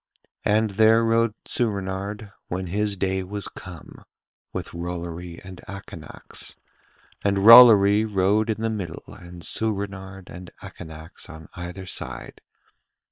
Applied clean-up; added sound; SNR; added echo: neural separator model SepFormer WHAM!.